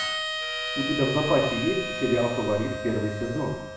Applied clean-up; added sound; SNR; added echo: none; Harmonica; 5 dB; reverberation time 0.7 s.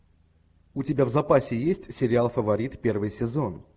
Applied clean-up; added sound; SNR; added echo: none; none; none; none.